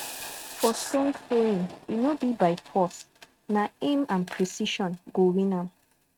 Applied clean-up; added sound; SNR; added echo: neural mask model RNNoise.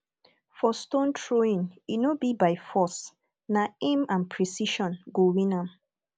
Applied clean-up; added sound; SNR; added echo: none; none; none; none.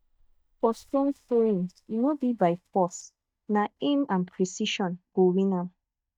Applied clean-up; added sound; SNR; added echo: neural mask model DeepFilterNet 3.